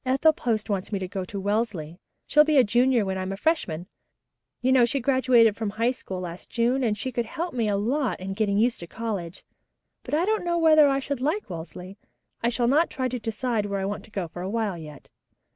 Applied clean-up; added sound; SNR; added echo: none; none; none; none.